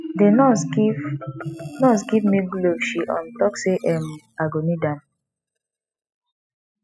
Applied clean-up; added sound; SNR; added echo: classical method spectral subtraction.